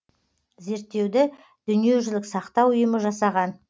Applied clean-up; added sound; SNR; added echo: none; none; none; none.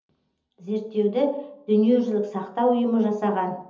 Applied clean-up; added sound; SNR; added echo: none; none; none; reverberation time 1.2 s.